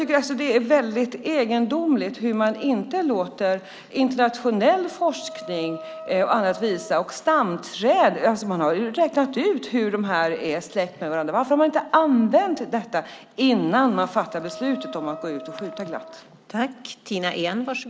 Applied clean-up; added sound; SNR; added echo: none; Wind instrument, woodwind instrument; 17 dB; none.